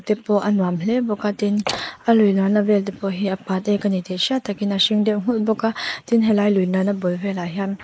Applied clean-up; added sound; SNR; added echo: neural mask model Resemble Enhance denoiser.